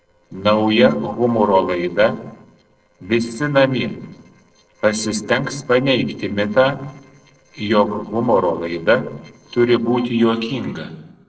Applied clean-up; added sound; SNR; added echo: neural separator model SepFormer DNS4.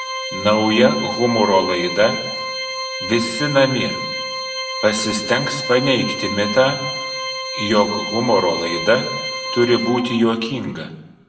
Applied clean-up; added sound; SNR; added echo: none; Organ; 7 dB; reverberation time 0.8 s.